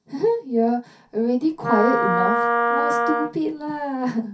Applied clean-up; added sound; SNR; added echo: none; Wind instrument, woodwind instrument; -1 dB; reverberation time 0.3 s.